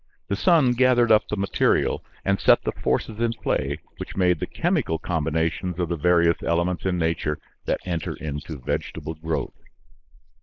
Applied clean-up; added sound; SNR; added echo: neural mask model Resemble Enhance denoiser.